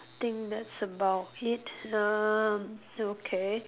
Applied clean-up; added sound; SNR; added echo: none; none; none; none.